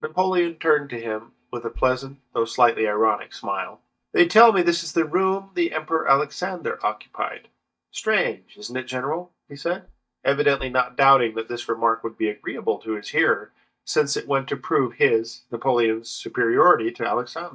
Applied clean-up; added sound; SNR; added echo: neural mask model DeepFilterNet 3.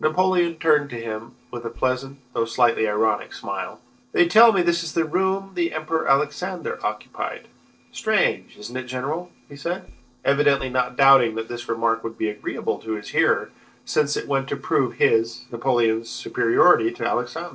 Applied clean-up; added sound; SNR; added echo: neural separator model SepFormer DNS4.